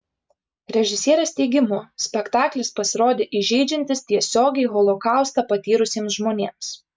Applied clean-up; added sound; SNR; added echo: none; none; none; none.